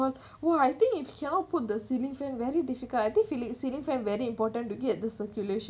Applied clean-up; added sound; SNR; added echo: none; none; none; none.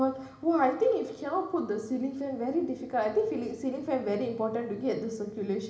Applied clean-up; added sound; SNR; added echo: none; none; none; reverberation time 1.0 s.